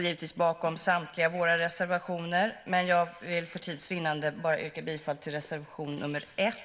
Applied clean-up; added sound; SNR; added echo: none; none; none; none.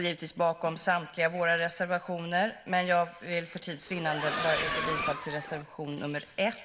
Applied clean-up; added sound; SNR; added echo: none; Accelerating, revving, vroom; 2 dB; none.